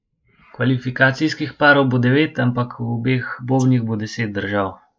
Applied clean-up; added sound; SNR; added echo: neural mask model Resemble Enhance denoiser.